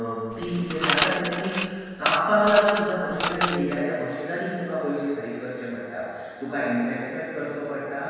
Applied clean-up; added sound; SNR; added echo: none; Coin (dropping) / Mechanisms; 1 dB; reverberation time 1.9 s.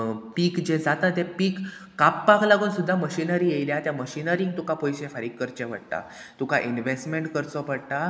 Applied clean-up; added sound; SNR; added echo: none; none; none; none.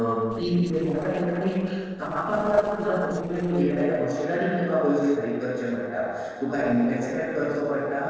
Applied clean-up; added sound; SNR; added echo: neural separator model SepFormer DNS4.